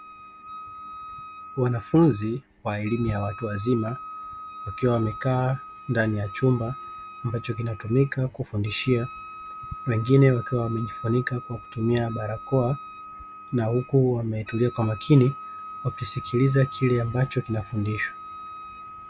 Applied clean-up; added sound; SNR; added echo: none; Wind instrument, woodwind instrument; 14 dB; none.